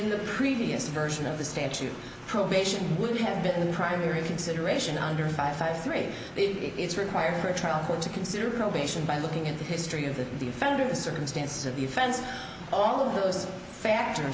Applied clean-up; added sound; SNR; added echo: none; none; none; none.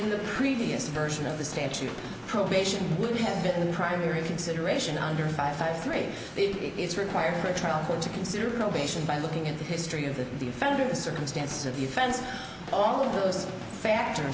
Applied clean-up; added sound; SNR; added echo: none; Drum / Drum kit; 15 dB; none.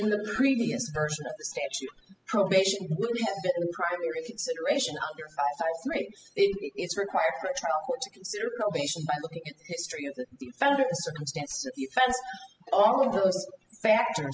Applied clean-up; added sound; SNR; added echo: classical method spectral subtraction.